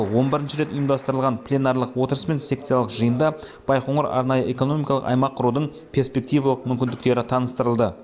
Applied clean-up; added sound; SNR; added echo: none; none; none; none.